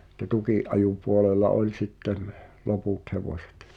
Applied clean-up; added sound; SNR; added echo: none; none; none; none.